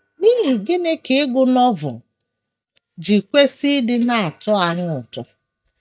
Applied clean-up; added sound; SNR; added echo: neural mask model DeepFilterNet 3.